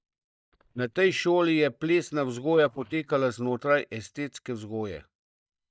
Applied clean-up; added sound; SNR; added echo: neural mask model DeepFilterNet 3.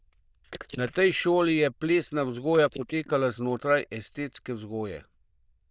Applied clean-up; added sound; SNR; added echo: neural diffusion model UNIVERSE++.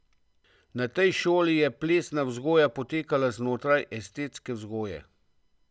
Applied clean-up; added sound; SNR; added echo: none; none; none; none.